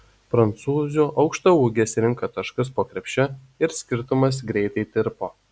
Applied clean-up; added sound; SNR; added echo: none; none; none; none.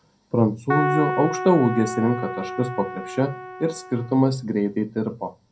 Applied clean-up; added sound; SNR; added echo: none; Keyboard (musical); 6 dB; reverberation time 0.3 s.